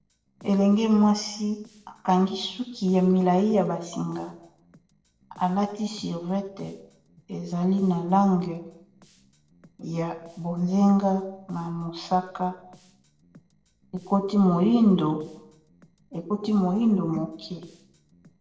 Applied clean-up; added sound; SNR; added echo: neural separator model SepFormer DNS4.